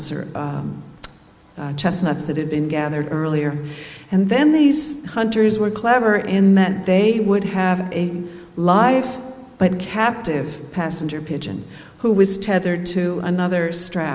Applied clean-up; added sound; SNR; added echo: none; none; none; none.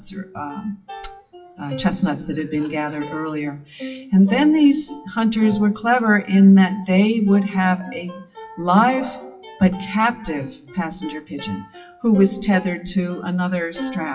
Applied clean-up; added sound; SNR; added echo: classical method WPE with log-MMSE.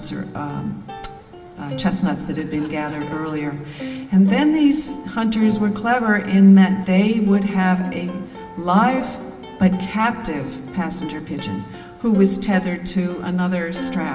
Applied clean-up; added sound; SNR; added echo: none; Plucked string instrument; 16 dB; reverberation time 1.7 s.